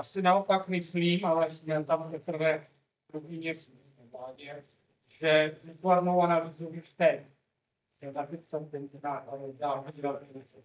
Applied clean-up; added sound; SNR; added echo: neural mask model DeepFilterNet 3.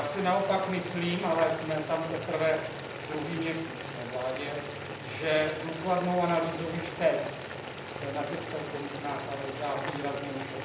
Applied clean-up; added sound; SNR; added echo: none; Boiling; 7 dB; reverberation time 0.8 s.